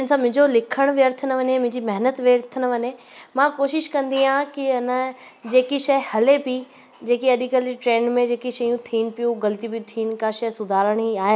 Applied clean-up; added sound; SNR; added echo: none; none; none; none.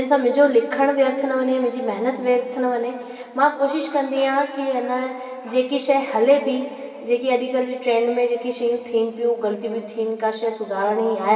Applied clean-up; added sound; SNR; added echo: none; none; none; reverberation time 2.3 s.